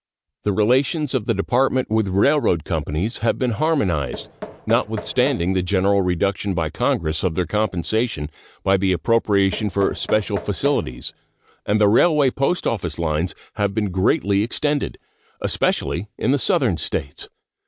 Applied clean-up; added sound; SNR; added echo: none; Knock; 17 dB; none.